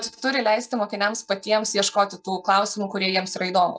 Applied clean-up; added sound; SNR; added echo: neural mask model DeepFilterNet 3.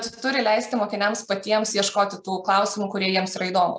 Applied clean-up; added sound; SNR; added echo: none; none; none; none.